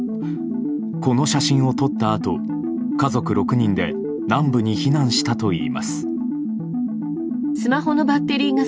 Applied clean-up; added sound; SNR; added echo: none; none; none; none.